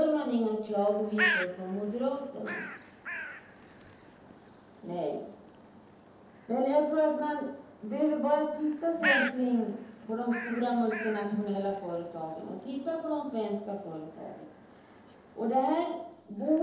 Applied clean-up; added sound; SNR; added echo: none; Bird; 8 dB; reverberation time 0.8 s.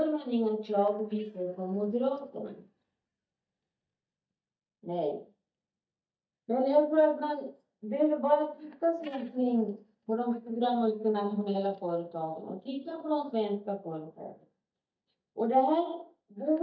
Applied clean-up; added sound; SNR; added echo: neural mask model DeepFilterNet 3.